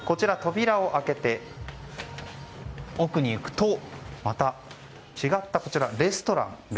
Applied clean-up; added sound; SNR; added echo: none; none; none; none.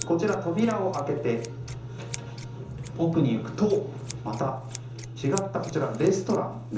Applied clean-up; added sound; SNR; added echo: none; Scissors; 10 dB; reverberation time 0.6 s.